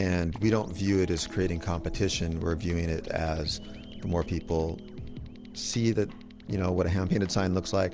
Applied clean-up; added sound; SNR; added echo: none; none; none; none.